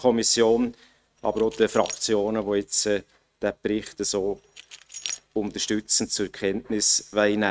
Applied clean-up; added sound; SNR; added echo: neural mask model RNNoise.